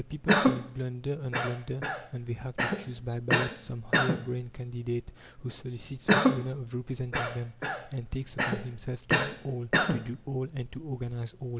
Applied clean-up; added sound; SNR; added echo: none; Cough; -3 dB; none.